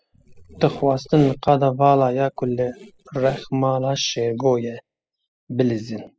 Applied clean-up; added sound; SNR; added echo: classical method spectral subtraction.